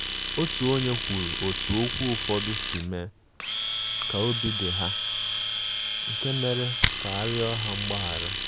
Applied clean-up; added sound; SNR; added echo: none; Domestic sounds, home sounds; -1 dB; none.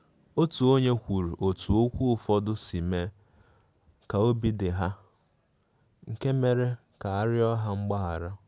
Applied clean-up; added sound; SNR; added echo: none; none; none; none.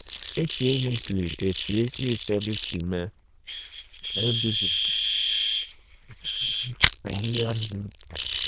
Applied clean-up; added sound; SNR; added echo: neural diffusion model UNIVERSE++.